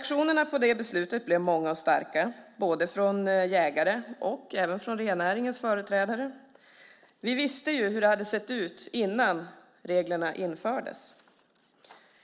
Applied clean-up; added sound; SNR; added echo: none; none; none; none.